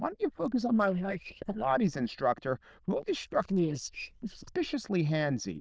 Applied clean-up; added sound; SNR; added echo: neural diffusion model UNIVERSE++.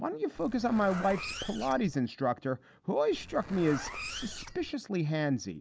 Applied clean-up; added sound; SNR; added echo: none; Zipper (clothing); 12 dB; none.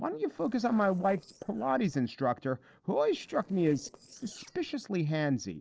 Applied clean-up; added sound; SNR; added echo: neural separator model SepFormer DNS4.